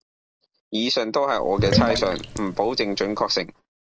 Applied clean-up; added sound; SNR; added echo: none; Sink (filling or washing); 3 dB; none.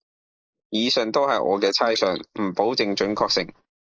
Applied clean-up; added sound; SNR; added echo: neural mask model Resemble Enhance denoiser.